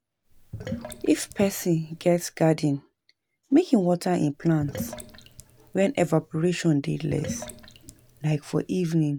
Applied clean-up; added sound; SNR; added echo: none; Sink (filling or washing); 15 dB; none.